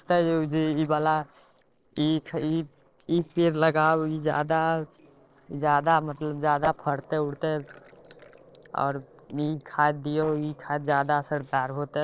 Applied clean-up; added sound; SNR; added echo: neural separator model SepFormer DNS4.